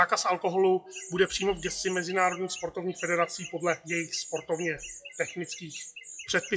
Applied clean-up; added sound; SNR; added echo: classical method WPE with log-MMSE.